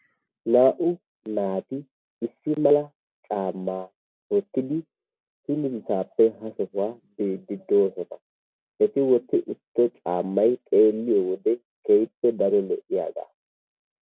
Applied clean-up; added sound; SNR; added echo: none; none; none; none.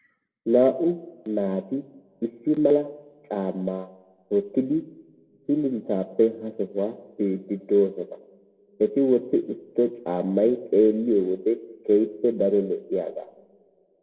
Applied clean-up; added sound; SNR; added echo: none; none; none; reverberation time 1.0 s.